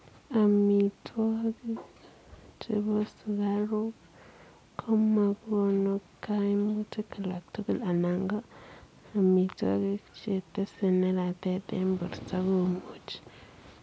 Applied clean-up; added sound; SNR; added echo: none; none; none; none.